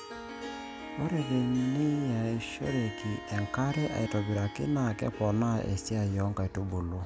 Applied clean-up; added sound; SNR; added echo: none; Harp; 11 dB; none.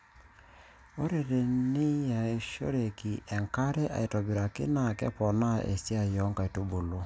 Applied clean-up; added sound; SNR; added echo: none; none; none; none.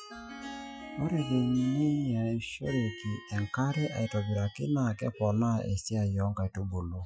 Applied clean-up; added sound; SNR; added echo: classical method Wiener filter.